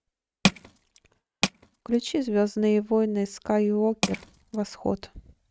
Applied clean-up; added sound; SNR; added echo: neural mask model RNNoise.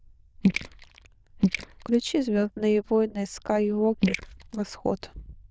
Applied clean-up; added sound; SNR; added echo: neural diffusion model UNIVERSE++.